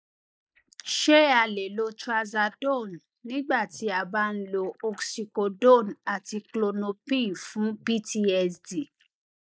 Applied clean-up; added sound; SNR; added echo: neural mask model Resemble Enhance denoiser.